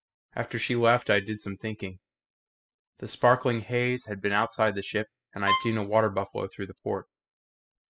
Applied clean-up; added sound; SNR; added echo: classical method spectral subtraction.